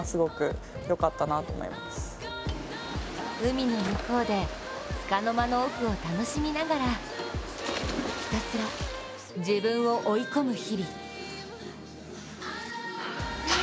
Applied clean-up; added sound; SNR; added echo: none; Drawer open or close; 13 dB; none.